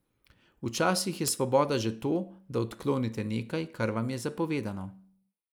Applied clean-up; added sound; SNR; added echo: neural mask model Resemble Enhance denoiser.